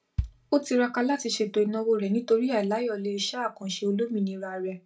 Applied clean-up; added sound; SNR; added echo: none; Bass drum; 13 dB; reverberation time 0.2 s.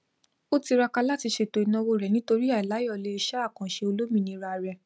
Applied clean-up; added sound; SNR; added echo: none; none; none; none.